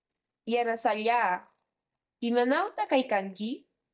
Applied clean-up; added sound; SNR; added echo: neural mask model DeepFilterNet 3.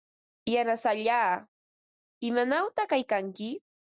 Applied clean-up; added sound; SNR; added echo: none; none; none; none.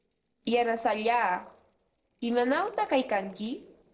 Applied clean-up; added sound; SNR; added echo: neural separator model SepFormer DNS4.